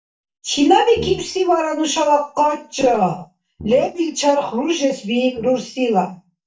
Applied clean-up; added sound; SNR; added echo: neural mask model DeepFilterNet 3.